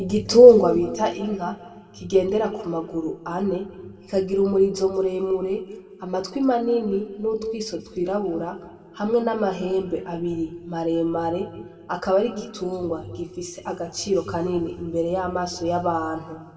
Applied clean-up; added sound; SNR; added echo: none; none; none; reverberation time 1.2 s.